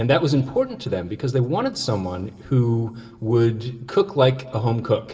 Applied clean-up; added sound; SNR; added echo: none; none; none; reverberation time 2.4 s.